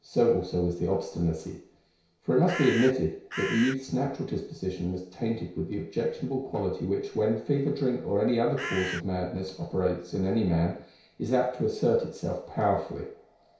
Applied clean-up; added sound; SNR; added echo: none; Bird; 6 dB; reverberation time 0.6 s.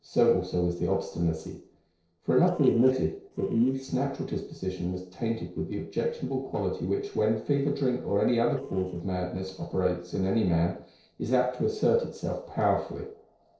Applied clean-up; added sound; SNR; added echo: neural separator model SepFormer DNS4.